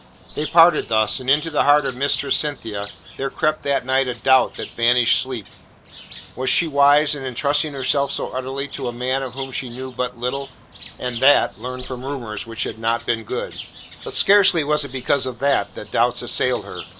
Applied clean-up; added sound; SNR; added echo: none; Bird; 18 dB; none.